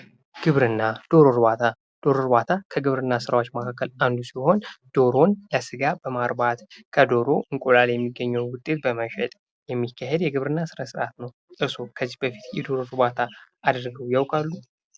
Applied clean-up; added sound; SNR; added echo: none; none; none; none.